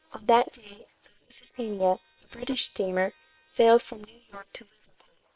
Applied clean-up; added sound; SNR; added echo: neural separator model SepFormer WHAM!.